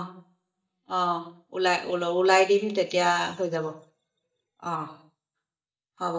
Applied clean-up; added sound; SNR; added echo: neural mask model DeepFilterNet 3.